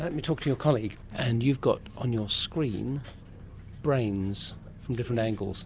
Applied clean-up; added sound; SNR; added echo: none; none; none; none.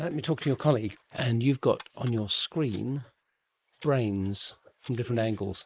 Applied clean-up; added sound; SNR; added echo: neural mask model Resemble Enhance denoiser.